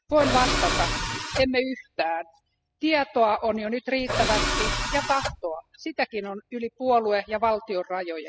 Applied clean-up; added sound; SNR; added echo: classical method spectral subtraction.